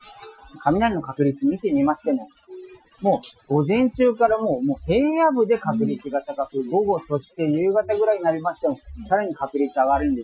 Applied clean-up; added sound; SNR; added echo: classical method Wiener filter.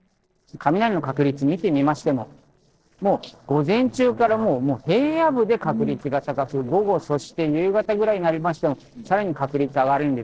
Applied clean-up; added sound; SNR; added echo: neural separator model SepFormer DNS4.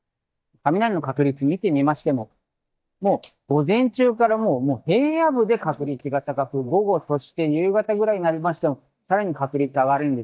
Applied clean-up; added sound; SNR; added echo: neural mask model DeepFilterNet 3.